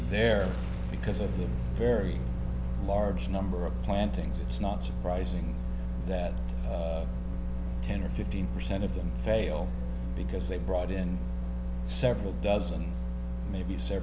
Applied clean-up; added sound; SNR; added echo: none; Thunderstorm; 9 dB; none.